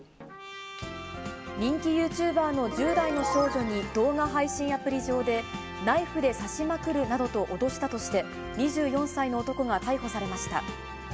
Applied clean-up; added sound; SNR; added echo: none; Trumpet; 18 dB; none.